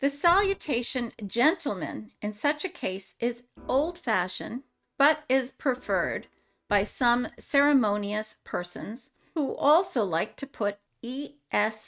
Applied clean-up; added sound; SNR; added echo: neural mask model RNNoise.